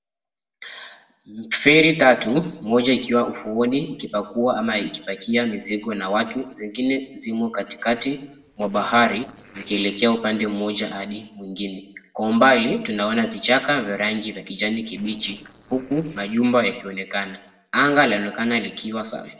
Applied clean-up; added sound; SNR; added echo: neural separator model SepFormer DNS4.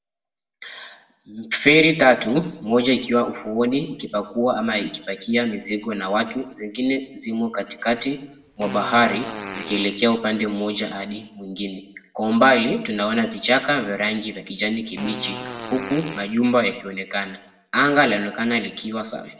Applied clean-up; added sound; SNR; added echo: none; Fart; 11 dB; reverberation time 0.7 s.